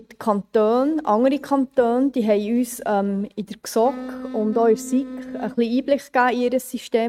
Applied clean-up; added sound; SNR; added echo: neural mask model RNNoise.